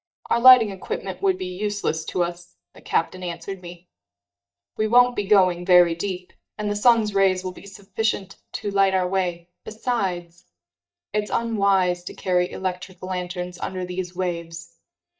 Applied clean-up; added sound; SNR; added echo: neural mask model DeepFilterNet 3.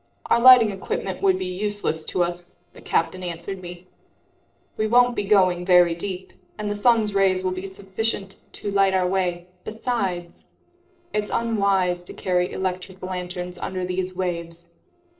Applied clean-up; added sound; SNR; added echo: neural separator model SepFormer DNS4.